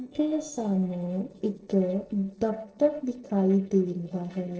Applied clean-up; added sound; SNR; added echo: neural separator model SepFormer DNS4.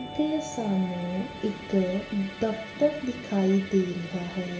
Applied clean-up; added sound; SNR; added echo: none; Musical instrument; 14 dB; reverberation time 0.9 s.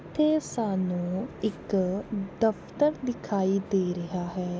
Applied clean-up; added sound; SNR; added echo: none; none; none; none.